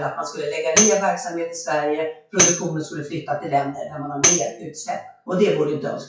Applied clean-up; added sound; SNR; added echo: classical method WPE with log-MMSE.